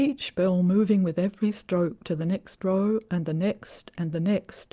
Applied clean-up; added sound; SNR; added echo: none; none; none; none.